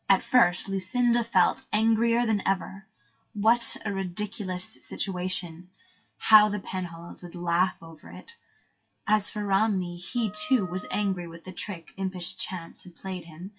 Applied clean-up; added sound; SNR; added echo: classical method WPE with log-MMSE.